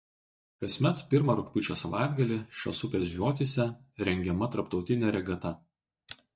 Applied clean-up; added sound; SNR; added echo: neural mask model DeepFilterNet 3.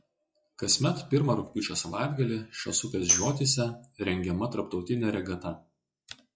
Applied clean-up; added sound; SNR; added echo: classical method log-MMSE.